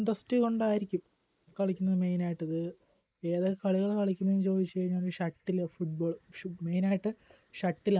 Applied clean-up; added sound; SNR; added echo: neural mask model Resemble Enhance denoiser.